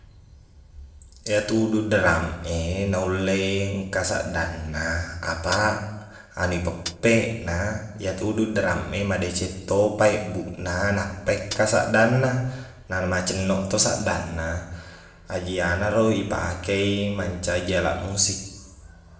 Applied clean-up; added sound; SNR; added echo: none; Hi-hat; 16 dB; reverberation time 0.8 s.